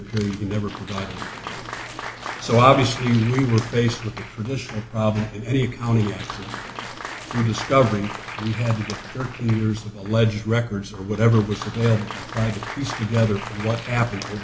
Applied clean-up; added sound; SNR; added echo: none; Applause; 13 dB; none.